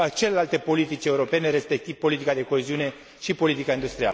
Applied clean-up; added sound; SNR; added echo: none; none; none; none.